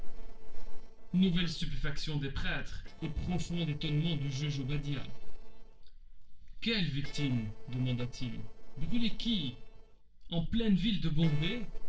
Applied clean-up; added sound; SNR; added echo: neural separator model SepFormer DNS4.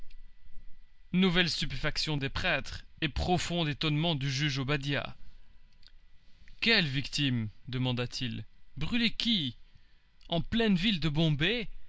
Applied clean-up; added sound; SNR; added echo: none; none; none; none.